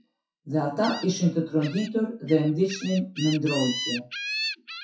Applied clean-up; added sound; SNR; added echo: classical method WPE with log-MMSE.